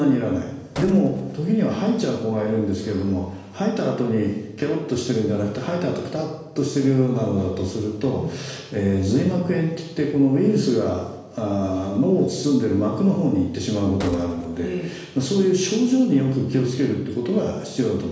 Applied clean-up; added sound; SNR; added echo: none; Gunshot, gunfire; 18 dB; reverberation time 1.1 s.